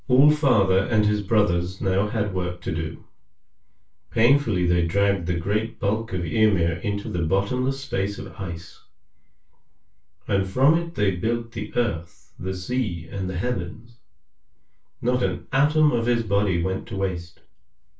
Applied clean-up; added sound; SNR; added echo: none; none; none; reverberation time 0.2 s.